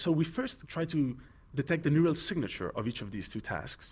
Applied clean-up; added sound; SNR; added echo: none; none; none; none.